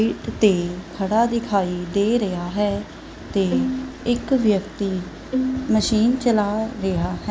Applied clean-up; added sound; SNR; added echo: none; Bowed string instrument; 6 dB; none.